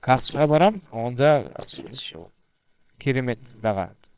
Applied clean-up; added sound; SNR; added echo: neural separator model SepFormer WHAMR!.